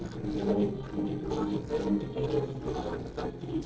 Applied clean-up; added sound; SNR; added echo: neural separator model SepFormer DNS4.